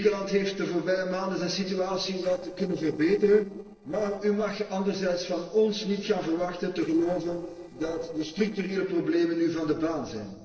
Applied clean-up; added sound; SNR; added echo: neural separator model SepFormer DNS4.